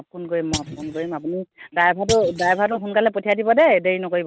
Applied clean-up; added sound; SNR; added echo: neural mask model RNNoise.